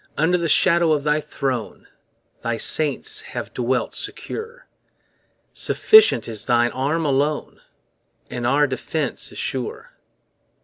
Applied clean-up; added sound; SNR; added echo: none; none; none; none.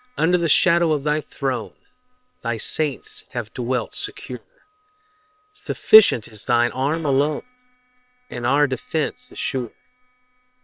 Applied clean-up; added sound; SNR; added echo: neural separator model SepFormer WHAM!.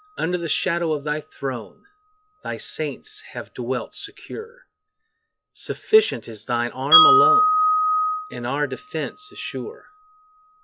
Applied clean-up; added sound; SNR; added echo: classical method log-MMSE.